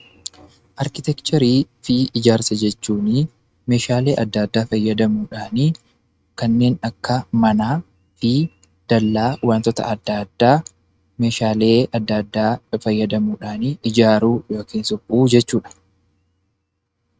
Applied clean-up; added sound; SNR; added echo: neural mask model RNNoise.